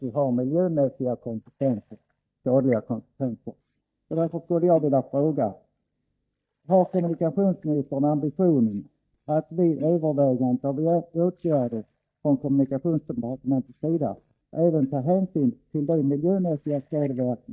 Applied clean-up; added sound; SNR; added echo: neural mask model DeepFilterNet 3.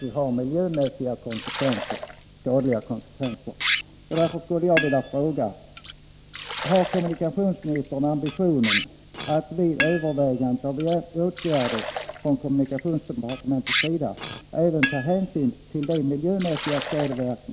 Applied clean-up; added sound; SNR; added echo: none; Liquid; 7 dB; none.